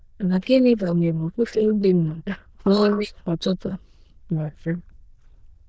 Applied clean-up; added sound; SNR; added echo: neural diffusion model UNIVERSE++.